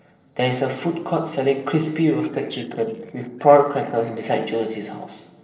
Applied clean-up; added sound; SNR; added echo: neural separator model SepFormer DNS4.